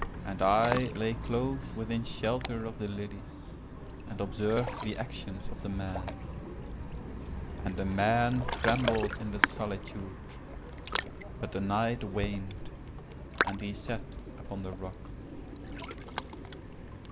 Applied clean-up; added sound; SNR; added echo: none; Ocean; 4 dB; none.